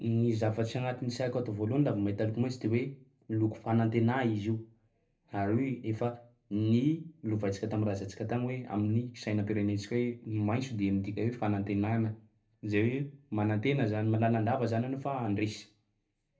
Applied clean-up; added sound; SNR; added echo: none; none; none; reverberation time 0.3 s.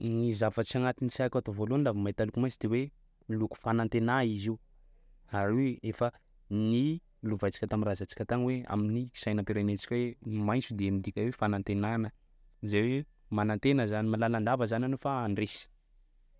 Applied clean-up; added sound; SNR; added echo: none; none; none; none.